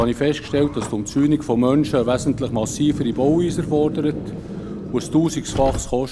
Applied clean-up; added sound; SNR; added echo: none; Car; 9 dB; none.